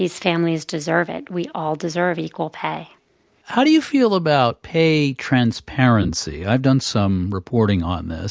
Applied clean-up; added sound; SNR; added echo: none; none; none; none.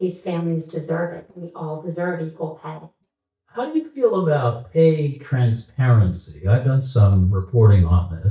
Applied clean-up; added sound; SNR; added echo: neural mask model DeepFilterNet 3.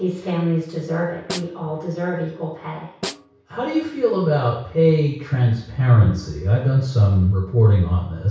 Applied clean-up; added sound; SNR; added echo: none; Snare drum; 17 dB; reverberation time 0.6 s.